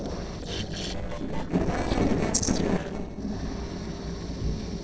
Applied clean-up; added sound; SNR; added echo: neural separator model SepFormer DNS4.